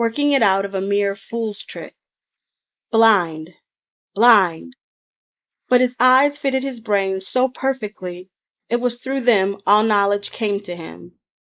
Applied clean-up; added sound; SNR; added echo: neural mask model Resemble Enhance denoiser.